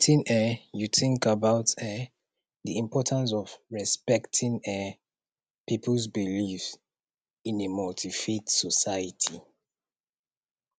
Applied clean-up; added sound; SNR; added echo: none; none; none; none.